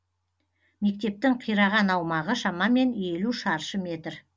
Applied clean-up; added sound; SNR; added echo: none; none; none; none.